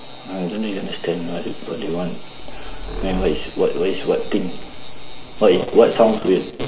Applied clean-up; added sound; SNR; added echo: none; Squeak; 14 dB; reverberation time 2.9 s.